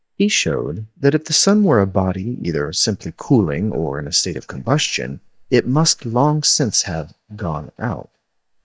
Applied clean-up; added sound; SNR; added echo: neural mask model DeepFilterNet 3.